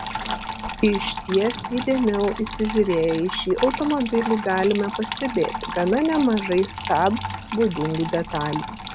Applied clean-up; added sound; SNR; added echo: none; Trickle, dribble / Water tap, faucet; 8 dB; none.